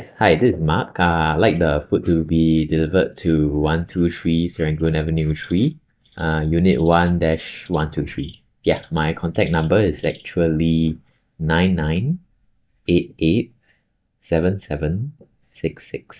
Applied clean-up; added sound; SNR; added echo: neural mask model DeepFilterNet 3.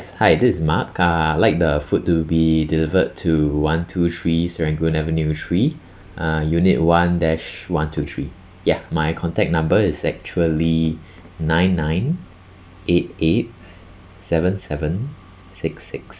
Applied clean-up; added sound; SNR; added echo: none; none; none; none.